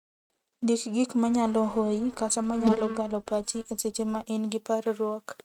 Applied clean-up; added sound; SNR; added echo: neural mask model RNNoise.